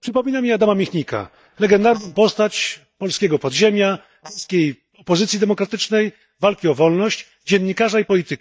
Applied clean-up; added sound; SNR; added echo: neural mask model DeepFilterNet 3.